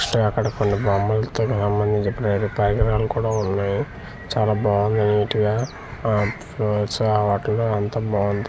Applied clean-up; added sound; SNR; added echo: none; none; none; none.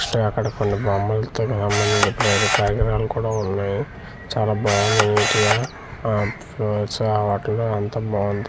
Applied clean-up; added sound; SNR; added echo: none; Camera; 1 dB; none.